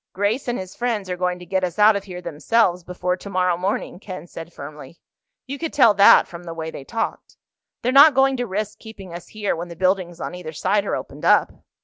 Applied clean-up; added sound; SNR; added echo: none; none; none; none.